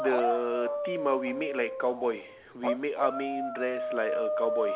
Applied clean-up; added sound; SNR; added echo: none; Dog; 1 dB; none.